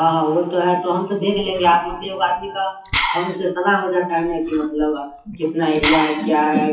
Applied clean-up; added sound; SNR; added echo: classical method WPE with log-MMSE.